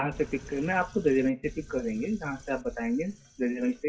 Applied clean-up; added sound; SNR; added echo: classical method WPE with log-MMSE.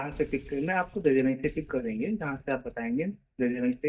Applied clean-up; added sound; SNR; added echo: neural mask model DeepFilterNet 3.